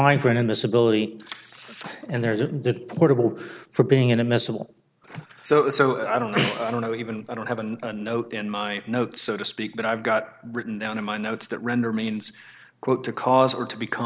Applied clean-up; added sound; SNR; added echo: none; none; none; none.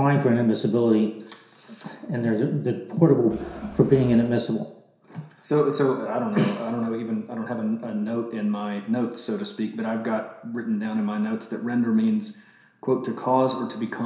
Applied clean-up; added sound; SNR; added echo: none; Crowd; 13 dB; reverberation time 0.7 s.